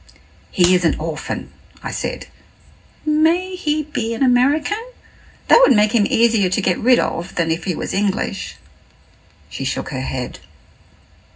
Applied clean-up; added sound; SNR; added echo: none; Clapping; 9 dB; reverberation time 0.4 s.